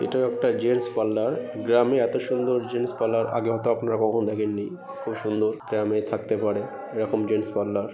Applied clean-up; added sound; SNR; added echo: none; none; none; none.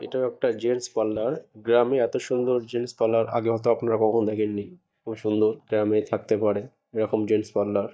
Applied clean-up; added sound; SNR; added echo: neural mask model DeepFilterNet 3.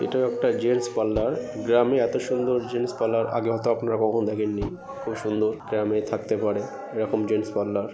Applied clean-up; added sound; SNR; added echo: none; Fire; 19 dB; none.